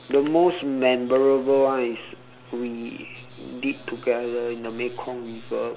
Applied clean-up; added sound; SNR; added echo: none; none; none; none.